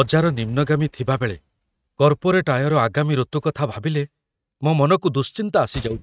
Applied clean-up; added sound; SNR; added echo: neural mask model RNNoise.